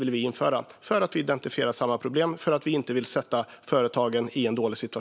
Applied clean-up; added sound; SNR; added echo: none; none; none; none.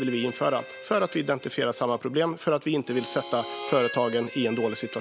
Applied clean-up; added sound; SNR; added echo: none; Harmonica; 13 dB; none.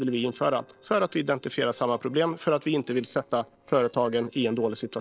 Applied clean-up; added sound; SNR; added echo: neural separator model SepFormer DNS4.